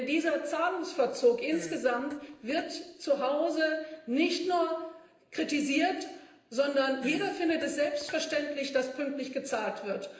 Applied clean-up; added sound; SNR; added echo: neural separator model SepFormer DNS4.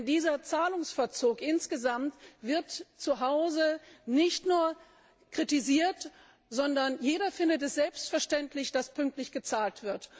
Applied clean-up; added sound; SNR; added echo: none; none; none; none.